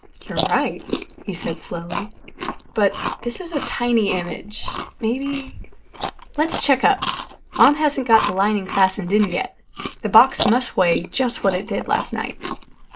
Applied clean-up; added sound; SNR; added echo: neural mask model Resemble Enhance denoiser.